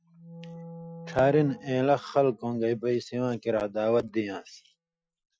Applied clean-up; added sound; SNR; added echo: classical method Wiener filter.